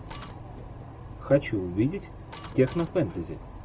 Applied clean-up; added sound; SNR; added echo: none; Printer; 16 dB; none.